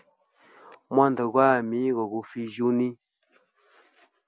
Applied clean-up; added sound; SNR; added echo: none; none; none; none.